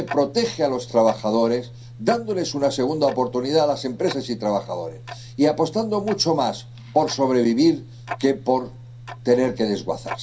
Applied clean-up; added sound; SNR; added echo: none; Tick-tock; 16 dB; reverberation time 0.3 s.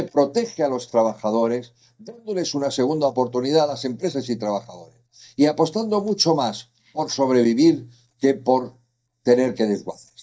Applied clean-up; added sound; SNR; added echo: neural mask model DeepFilterNet 3.